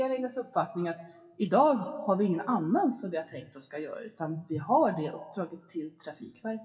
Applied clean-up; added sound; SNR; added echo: classical method WPE with log-MMSE.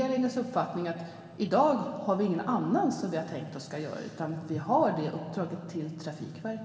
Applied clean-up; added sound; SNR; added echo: none; Bass guitar; 20 dB; reverberation time 2.7 s.